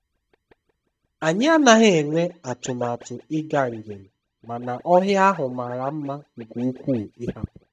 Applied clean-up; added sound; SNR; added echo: neural mask model DeepFilterNet 3.